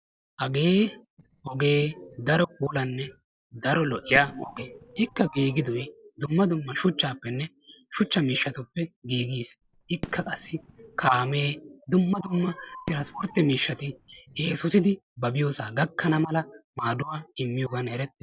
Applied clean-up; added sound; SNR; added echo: neural separator model SepFormer DNS4.